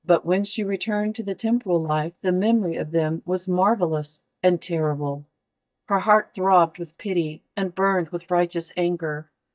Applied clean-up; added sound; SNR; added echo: neural mask model DeepFilterNet 3.